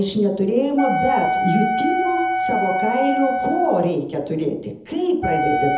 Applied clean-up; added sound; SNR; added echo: none; Wind instrument, woodwind instrument; 2 dB; reverberation time 0.7 s.